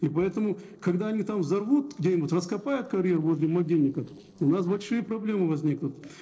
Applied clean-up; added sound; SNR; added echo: neural separator model SepFormer DNS4.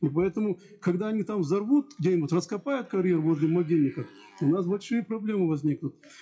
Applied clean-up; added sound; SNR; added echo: classical method WPE with log-MMSE.